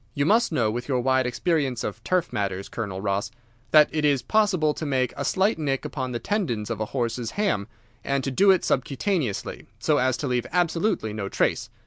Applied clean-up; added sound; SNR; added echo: none; none; none; none.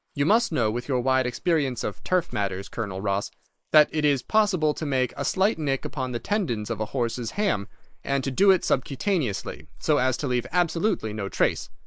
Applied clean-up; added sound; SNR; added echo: neural mask model Resemble Enhance denoiser.